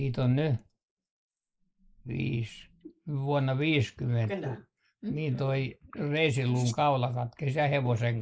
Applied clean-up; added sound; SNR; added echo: neural mask model Resemble Enhance denoiser.